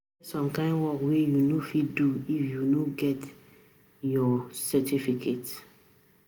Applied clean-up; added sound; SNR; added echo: none; none; none; none.